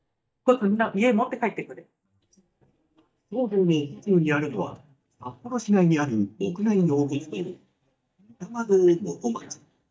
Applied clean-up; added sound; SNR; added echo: neural mask model DeepFilterNet 3.